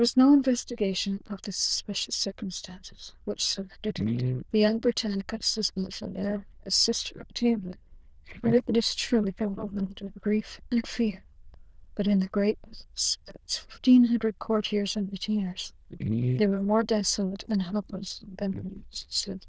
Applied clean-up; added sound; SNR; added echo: neural diffusion model UNIVERSE++.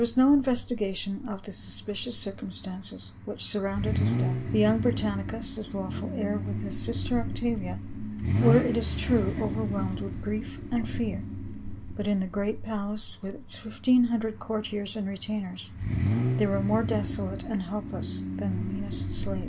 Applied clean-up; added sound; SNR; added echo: none; Idling / Accelerating, revving, vroom / Car; 3 dB; none.